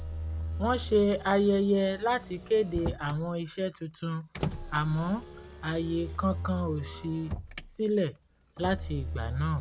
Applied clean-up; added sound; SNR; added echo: none; Motor vehicle (road); 8 dB; none.